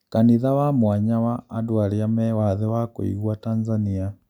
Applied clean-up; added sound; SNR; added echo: none; none; none; none.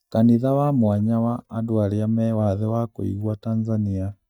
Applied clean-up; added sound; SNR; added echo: neural mask model DeepFilterNet 3.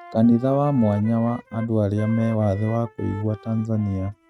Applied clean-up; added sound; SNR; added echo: neural mask model RNNoise.